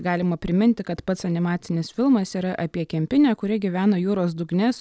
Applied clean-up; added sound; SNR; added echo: none; none; none; none.